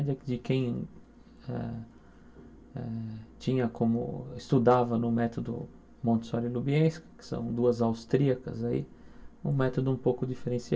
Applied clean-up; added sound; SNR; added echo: none; none; none; reverberation time 0.1 s.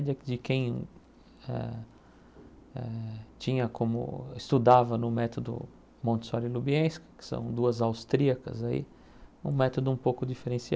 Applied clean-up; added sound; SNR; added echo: none; none; none; none.